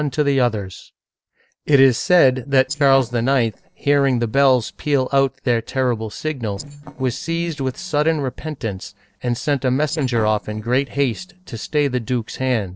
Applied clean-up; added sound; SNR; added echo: neural separator model SepFormer DNS4.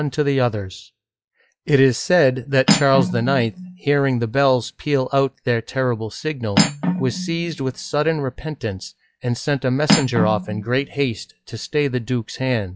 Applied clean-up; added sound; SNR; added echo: classical method log-MMSE.